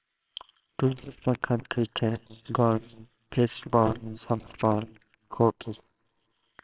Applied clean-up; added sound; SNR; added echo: neural separator model SepFormer WHAMR!.